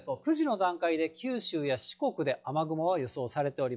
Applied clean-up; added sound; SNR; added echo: classical method log-MMSE.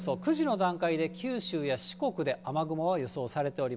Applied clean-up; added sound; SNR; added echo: none; Musical instrument; 16 dB; none.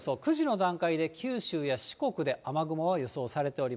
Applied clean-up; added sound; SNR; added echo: none; none; none; none.